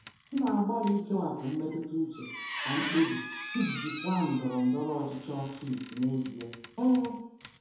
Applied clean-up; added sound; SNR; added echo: none; Squeak; 11 dB; reverberation time 1.9 s.